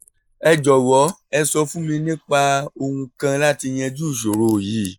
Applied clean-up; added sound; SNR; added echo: neural mask model Resemble Enhance denoiser.